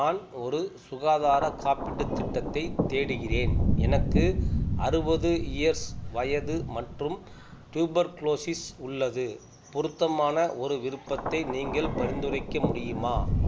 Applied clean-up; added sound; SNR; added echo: none; Thunder; 2 dB; none.